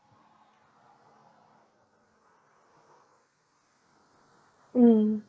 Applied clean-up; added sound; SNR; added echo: neural mask model Resemble Enhance denoiser.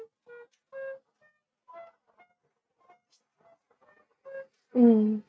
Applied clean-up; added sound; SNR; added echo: neural mask model RNNoise.